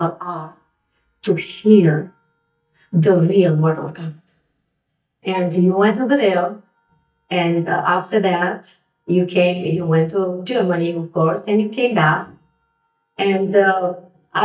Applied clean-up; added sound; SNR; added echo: neural mask model DeepFilterNet 3.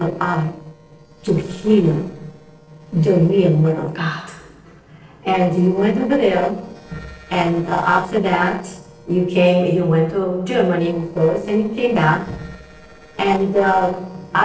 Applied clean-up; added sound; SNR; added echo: neural separator model SepFormer DNS4.